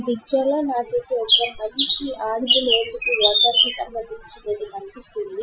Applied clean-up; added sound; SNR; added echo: classical method Wiener filter.